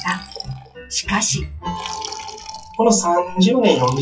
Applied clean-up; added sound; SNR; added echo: classical method WPE with log-MMSE.